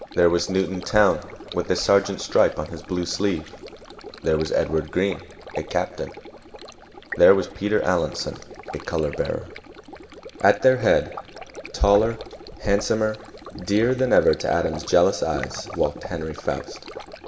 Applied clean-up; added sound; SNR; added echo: none; Stream; 15 dB; reverberation time 2.3 s.